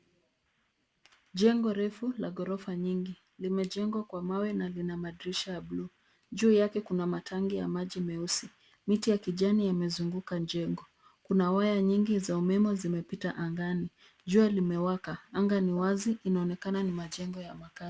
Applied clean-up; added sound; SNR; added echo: none; none; none; none.